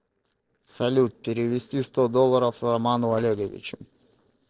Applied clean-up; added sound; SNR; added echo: neural separator model SepFormer DNS4.